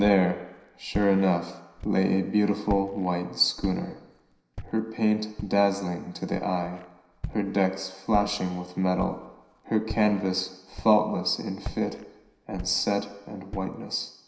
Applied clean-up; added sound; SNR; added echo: none; Walk, footsteps; 15 dB; reverberation time 0.9 s.